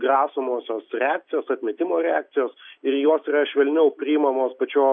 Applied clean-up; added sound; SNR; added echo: none; none; none; none.